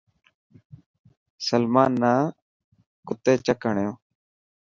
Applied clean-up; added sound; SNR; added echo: none; none; none; none.